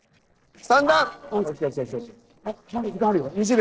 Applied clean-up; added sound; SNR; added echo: neural separator model SepFormer DNS4.